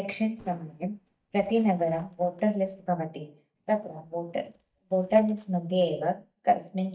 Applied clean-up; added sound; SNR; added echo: neural mask model DeepFilterNet 3.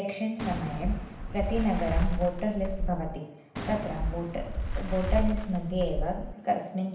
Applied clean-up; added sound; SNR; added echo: none; Fireworks; 0 dB; reverberation time 0.8 s.